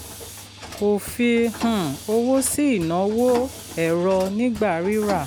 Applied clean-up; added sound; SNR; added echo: none; Mechanisms; 15 dB; none.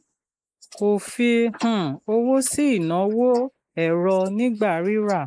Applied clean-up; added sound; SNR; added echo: neural mask model Resemble Enhance denoiser.